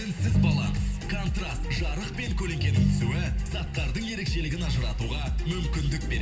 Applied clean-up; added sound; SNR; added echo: none; Ringtone; 0 dB; reverberation time 1.2 s.